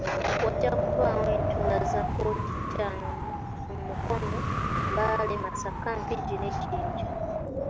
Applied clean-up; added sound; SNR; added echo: none; Wind; -3 dB; none.